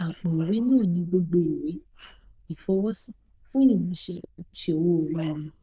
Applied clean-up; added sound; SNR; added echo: neural diffusion model UNIVERSE++.